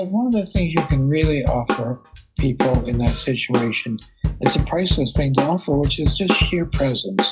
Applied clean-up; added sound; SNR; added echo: classical method log-MMSE.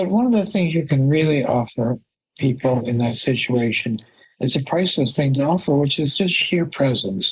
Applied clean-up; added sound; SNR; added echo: neural mask model Resemble Enhance denoiser.